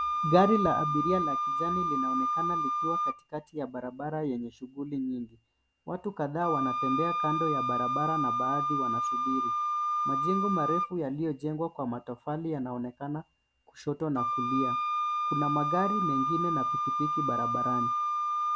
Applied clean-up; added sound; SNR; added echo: none; Wind instrument, woodwind instrument; -1 dB; none.